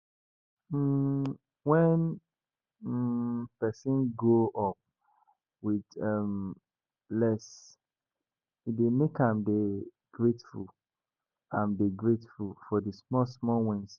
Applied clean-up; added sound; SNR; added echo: none; none; none; none.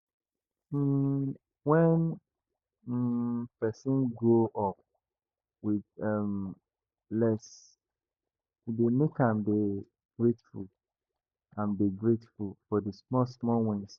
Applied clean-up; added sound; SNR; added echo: neural mask model DeepFilterNet 3.